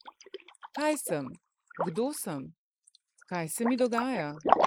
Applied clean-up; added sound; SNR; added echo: neural mask model Resemble Enhance denoiser.